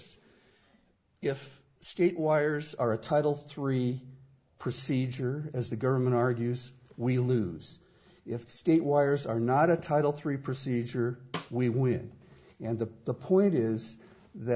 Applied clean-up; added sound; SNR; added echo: none; Snare drum; 14 dB; none.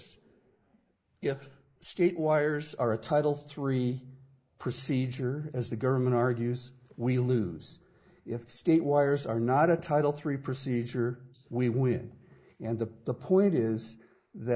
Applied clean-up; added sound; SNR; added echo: neural mask model Resemble Enhance denoiser.